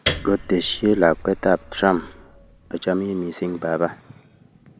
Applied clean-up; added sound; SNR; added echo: none; Piano; 10 dB; none.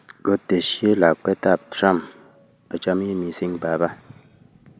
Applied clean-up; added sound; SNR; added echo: none; none; none; none.